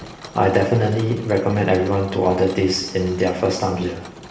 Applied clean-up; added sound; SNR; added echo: none; Mechanisms; 18 dB; reverberation time 0.8 s.